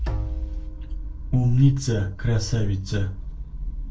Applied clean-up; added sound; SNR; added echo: neural separator model SepFormer DNS4.